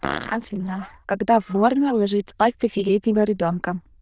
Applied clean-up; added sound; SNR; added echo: neural diffusion model UNIVERSE++.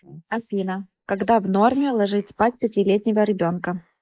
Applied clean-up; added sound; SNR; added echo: neural mask model Resemble Enhance denoiser.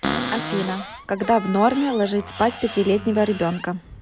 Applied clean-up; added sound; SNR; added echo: none; Cupboard open or close; 9 dB; none.